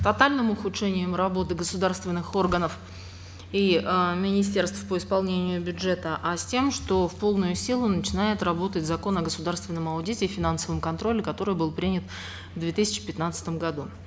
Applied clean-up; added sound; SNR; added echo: none; none; none; none.